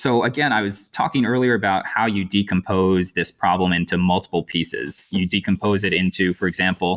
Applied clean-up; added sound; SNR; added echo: neural mask model Resemble Enhance denoiser.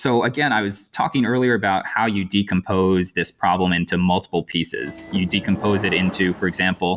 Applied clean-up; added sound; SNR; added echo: none; Subway, metro, underground / Sliding door; 14 dB; none.